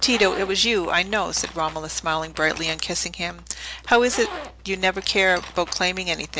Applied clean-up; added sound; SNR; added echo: none; Zipper (clothing); 16 dB; none.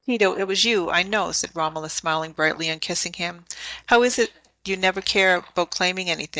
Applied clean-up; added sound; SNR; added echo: neural mask model DeepFilterNet 3.